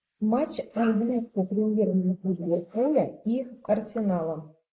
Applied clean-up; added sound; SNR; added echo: neural mask model Resemble Enhance denoiser.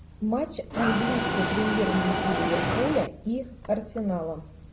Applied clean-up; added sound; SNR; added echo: none; Mechanisms; -1 dB; none.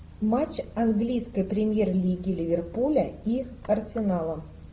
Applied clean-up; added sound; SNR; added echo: none; none; none; none.